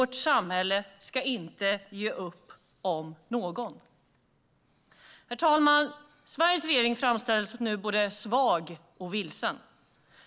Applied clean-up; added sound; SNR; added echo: none; none; none; none.